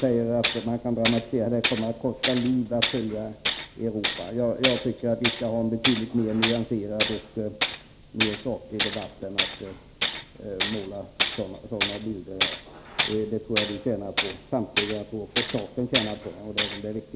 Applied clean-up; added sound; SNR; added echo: none; Tools; -2 dB; none.